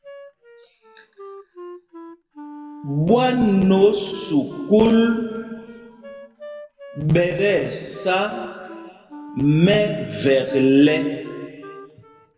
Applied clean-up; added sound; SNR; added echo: none; Wind instrument, woodwind instrument; 20 dB; reverberation time 2.0 s.